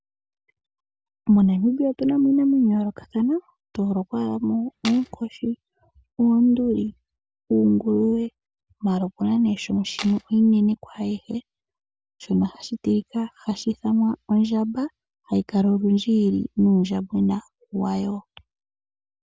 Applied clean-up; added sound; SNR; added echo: none; Tools; 14 dB; none.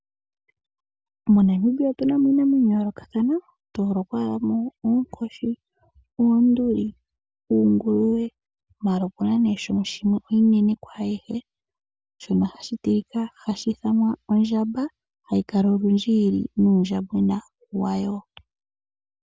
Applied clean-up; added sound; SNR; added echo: none; none; none; none.